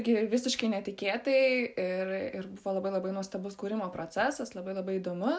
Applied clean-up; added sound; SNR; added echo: none; none; none; none.